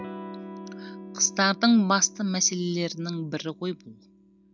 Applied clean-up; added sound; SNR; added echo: none; Electric guitar / Strum; 16 dB; none.